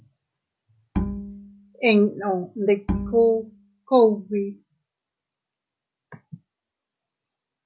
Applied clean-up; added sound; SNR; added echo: none; Bowed string instrument; 6 dB; none.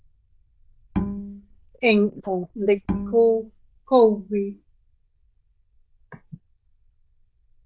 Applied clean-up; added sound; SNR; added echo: neural diffusion model UNIVERSE++.